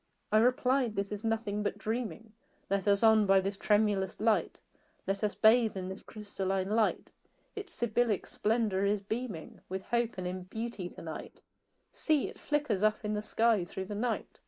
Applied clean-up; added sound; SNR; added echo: neural mask model Resemble Enhance denoiser.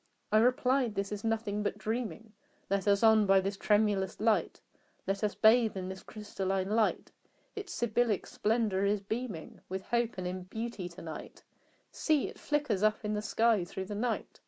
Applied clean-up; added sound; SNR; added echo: none; none; none; none.